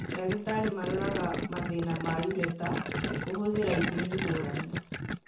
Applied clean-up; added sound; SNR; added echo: none; Gurgling; 1 dB; reverberation time 0.6 s.